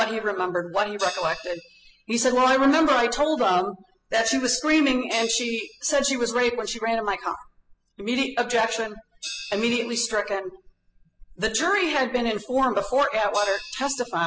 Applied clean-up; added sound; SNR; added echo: classical method spectral subtraction.